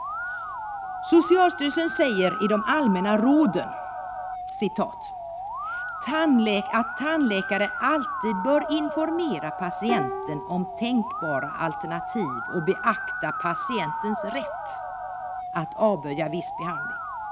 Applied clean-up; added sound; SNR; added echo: none; Plucked string instrument + Musical instrument; 6 dB; none.